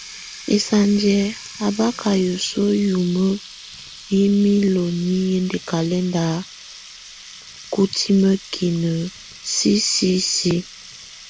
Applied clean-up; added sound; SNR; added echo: none; Water tap, faucet; 18 dB; none.